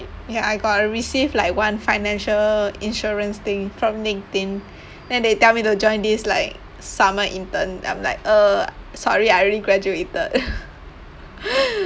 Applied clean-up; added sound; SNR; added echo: none; none; none; none.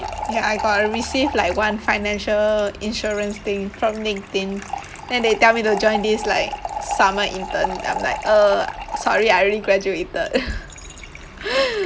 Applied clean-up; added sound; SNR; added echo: none; Fill (with liquid) / Trickle, dribble; 10 dB; none.